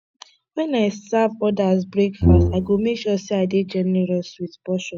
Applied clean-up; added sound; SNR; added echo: none; Brass instrument; -4 dB; none.